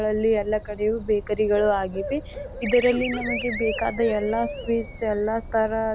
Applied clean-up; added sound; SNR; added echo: none; Bird + Animal; 10 dB; none.